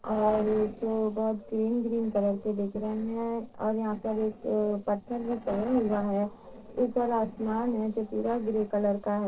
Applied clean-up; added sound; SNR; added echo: neural separator model SepFormer DNS4.